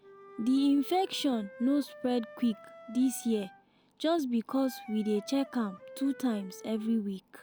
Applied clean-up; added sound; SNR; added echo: none; Wind instrument, woodwind instrument; 20 dB; none.